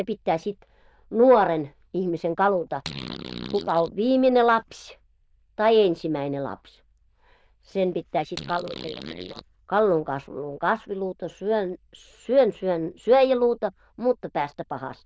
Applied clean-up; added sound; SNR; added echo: neural diffusion model UNIVERSE++.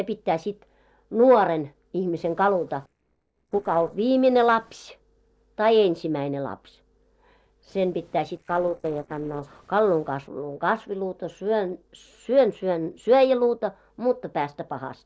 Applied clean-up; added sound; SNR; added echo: neural separator model SepFormer DNS4.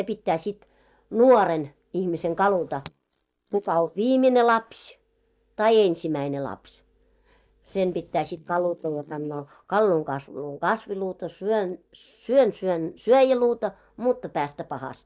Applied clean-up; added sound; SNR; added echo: neural mask model DeepFilterNet 3.